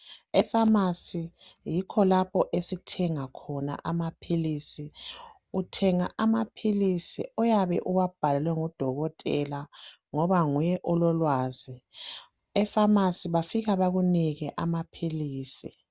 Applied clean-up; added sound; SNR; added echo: none; none; none; none.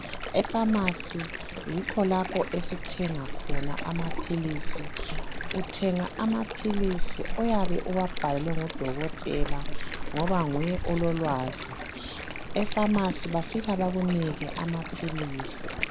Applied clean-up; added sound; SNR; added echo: none; Stream; 1 dB; none.